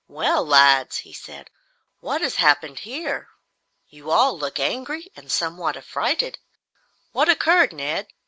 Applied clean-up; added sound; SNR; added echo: none; none; none; none.